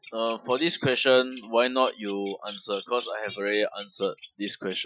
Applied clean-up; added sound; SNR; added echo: classical method Wiener filter.